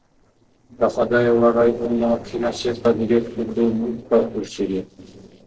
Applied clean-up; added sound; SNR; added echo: neural separator model SepFormer DNS4.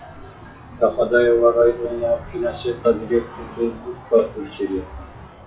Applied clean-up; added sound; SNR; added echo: classical method WPE with log-MMSE.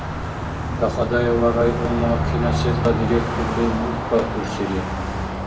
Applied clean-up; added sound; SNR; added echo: none; Car passing by; 1 dB; reverberation time 0.6 s.